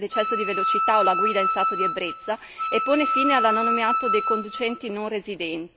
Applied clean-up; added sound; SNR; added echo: none; Wind instrument, woodwind instrument; -1 dB; none.